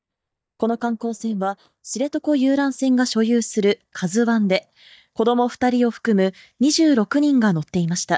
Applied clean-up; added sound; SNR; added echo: neural mask model DeepFilterNet 3.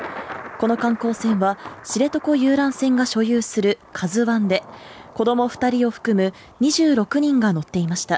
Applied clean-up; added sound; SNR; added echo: none; Thunder; 19 dB; none.